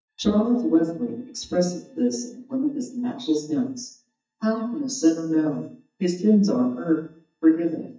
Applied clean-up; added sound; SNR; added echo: neural mask model DeepFilterNet 3.